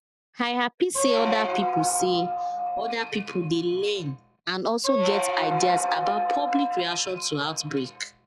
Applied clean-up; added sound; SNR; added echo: classical method log-MMSE.